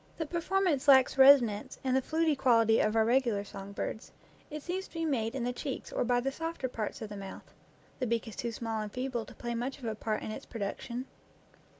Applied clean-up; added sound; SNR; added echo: none; none; none; none.